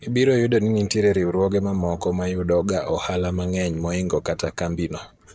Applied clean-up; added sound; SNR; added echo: neural separator model SepFormer DNS4.